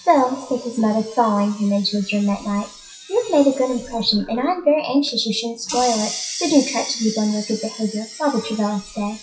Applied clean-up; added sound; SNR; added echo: classical method WPE with log-MMSE.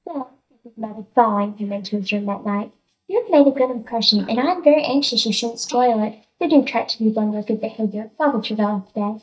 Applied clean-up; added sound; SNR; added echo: neural mask model DeepFilterNet 3.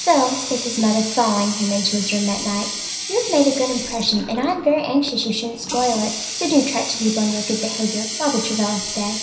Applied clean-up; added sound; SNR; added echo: none; Water tap, faucet; 7 dB; reverberation time 0.9 s.